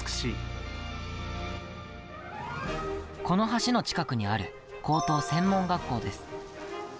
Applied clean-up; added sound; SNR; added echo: none; none; none; none.